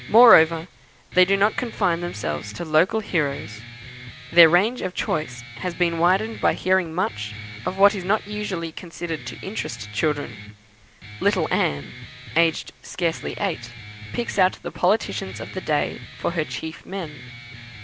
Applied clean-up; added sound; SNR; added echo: none; Guitar; 15 dB; none.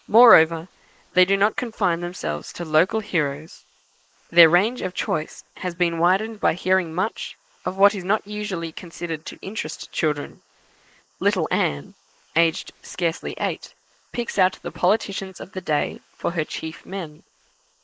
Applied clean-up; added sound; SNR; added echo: neural mask model Resemble Enhance denoiser.